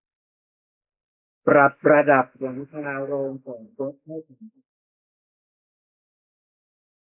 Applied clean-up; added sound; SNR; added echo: neural mask model Resemble Enhance denoiser.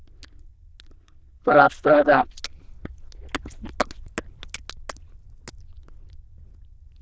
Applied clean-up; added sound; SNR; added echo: neural diffusion model UNIVERSE++.